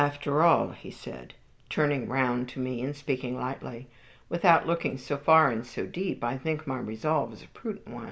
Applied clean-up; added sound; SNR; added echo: none; none; none; none.